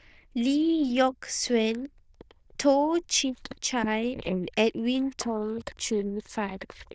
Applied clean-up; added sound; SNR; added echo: neural diffusion model UNIVERSE++.